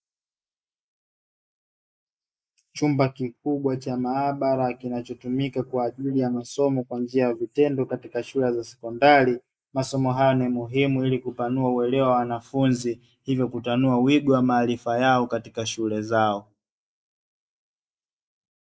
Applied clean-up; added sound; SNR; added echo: neural mask model Resemble Enhance denoiser.